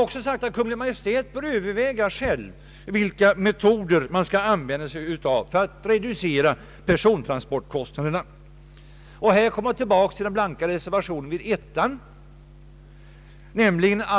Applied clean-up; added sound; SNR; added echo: none; none; none; none.